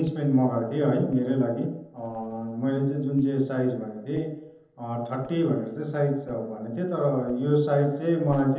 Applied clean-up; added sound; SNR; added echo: neural separator model SepFormer DNS4.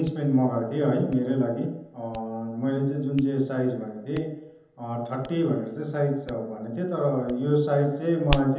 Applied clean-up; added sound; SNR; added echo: none; Hands; 14 dB; reverberation time 0.9 s.